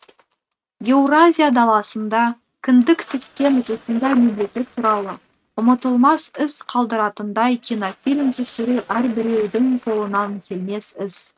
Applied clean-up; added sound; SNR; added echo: neural mask model RNNoise.